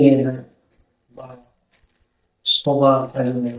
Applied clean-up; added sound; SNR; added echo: neural mask model DeepFilterNet 3.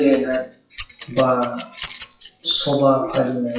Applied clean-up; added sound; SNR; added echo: classical method WPE with log-MMSE.